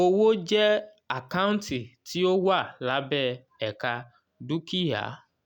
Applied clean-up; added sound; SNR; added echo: none; none; none; none.